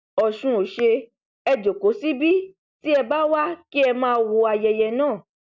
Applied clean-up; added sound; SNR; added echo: none; none; none; none.